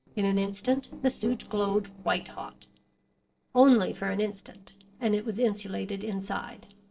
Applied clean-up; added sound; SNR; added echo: neural separator model SepFormer DNS4.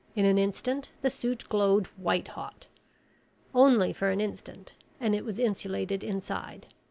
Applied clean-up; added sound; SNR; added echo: none; none; none; none.